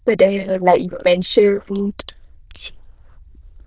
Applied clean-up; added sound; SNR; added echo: neural diffusion model UNIVERSE++.